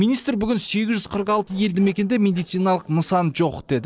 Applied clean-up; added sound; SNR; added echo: neural separator model SepFormer DNS4.